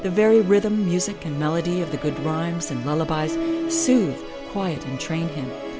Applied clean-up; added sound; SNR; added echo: none; Musical instrument; 8 dB; none.